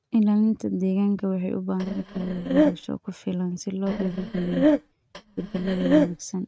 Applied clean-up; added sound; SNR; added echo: neural mask model RNNoise.